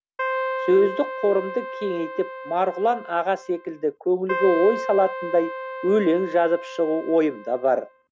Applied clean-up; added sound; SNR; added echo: none; Keyboard (musical); 9 dB; none.